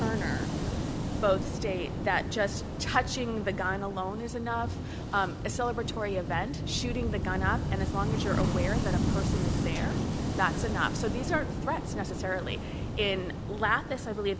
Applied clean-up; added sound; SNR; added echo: none; Waves, surf / Wind; -1 dB; none.